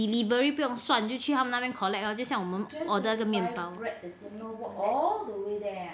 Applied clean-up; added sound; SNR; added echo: none; Bell; 18 dB; none.